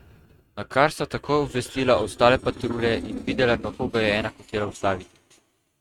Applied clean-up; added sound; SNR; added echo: neural mask model RNNoise.